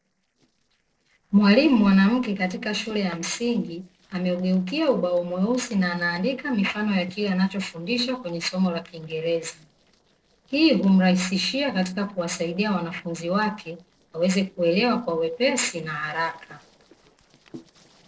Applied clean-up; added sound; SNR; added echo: neural separator model SepFormer DNS4.